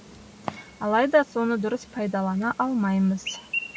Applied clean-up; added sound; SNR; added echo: none; Chirp, tweet; 13 dB; none.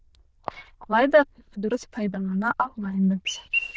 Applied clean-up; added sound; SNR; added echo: neural diffusion model UNIVERSE++.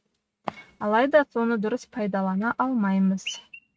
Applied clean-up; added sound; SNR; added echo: neural mask model RNNoise.